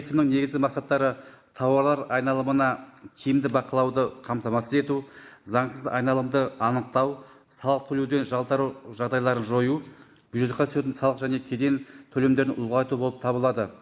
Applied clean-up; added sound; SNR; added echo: none; none; none; none.